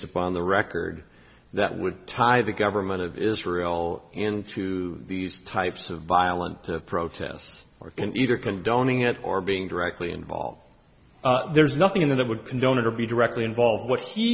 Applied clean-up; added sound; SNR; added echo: none; none; none; none.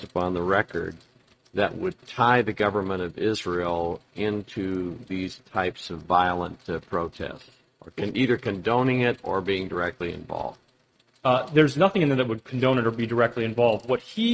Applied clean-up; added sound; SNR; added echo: neural mask model RNNoise.